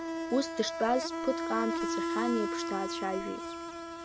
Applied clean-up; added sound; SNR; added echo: none; Insect; 1 dB; none.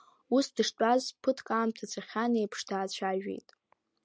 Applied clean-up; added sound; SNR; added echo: none; none; none; none.